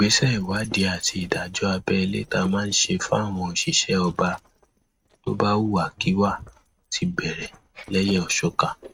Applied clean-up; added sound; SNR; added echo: neural mask model RNNoise.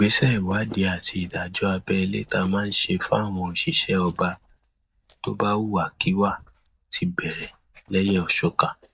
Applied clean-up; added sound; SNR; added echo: neural mask model DeepFilterNet 3.